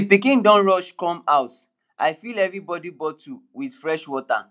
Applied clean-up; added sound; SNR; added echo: none; none; none; none.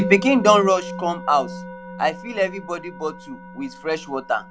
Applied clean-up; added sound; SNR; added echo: none; Musical instrument; 11 dB; none.